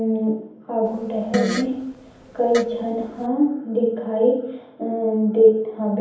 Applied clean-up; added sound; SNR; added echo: none; Fart; 10 dB; reverberation time 0.8 s.